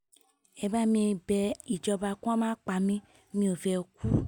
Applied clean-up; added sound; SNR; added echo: none; none; none; none.